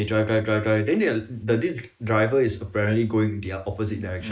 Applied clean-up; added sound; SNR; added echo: neural mask model Resemble Enhance denoiser.